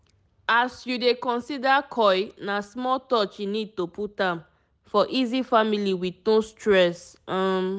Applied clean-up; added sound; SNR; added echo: none; none; none; none.